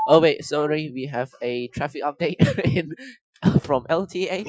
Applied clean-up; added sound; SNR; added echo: classical method Wiener filter.